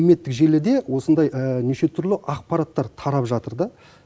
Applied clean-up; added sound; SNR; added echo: none; none; none; none.